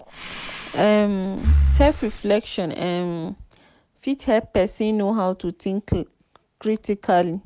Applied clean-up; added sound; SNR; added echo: none; Breathing; 0 dB; none.